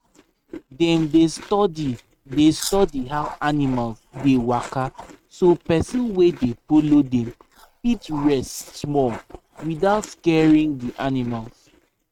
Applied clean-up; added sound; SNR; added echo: neural mask model RNNoise.